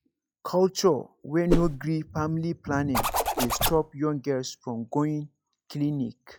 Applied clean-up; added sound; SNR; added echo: classical method log-MMSE.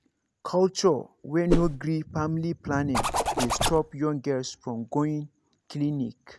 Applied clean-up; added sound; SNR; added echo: none; Whoosh, swoosh, swish + Zipper (clothing); -1 dB; none.